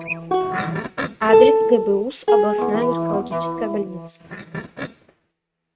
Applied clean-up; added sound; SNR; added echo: neural mask model RNNoise.